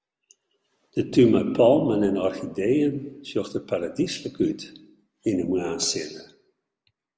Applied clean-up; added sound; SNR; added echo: none; none; none; none.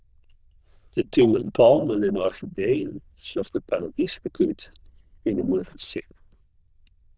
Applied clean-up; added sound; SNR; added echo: neural diffusion model UNIVERSE++.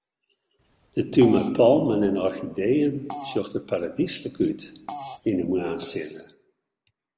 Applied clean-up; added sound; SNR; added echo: none; Fart; 18 dB; none.